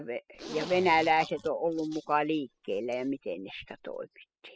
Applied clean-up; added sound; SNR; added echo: classical method spectral subtraction.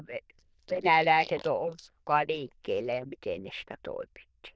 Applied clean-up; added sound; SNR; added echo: neural diffusion model UNIVERSE++.